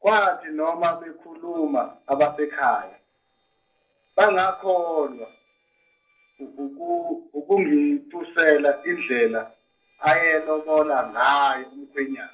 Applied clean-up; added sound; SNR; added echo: neural separator model SepFormer DNS4.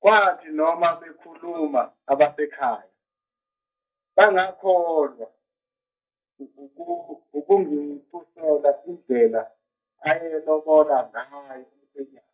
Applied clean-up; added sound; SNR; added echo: neural mask model DeepFilterNet 3.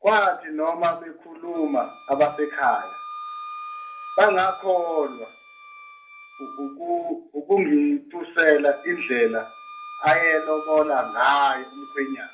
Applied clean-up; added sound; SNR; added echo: none; Wind instrument, woodwind instrument; 16 dB; reverberation time 0.3 s.